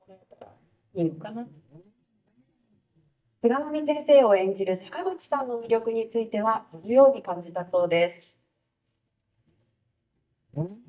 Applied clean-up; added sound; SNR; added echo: neural mask model DeepFilterNet 3.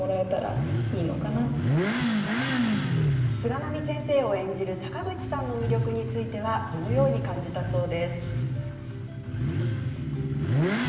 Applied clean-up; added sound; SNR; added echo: none; Motorcycle / Accelerating, revving, vroom; -2 dB; reverberation time 1.2 s.